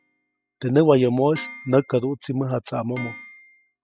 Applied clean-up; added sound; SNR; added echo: classical method spectral subtraction.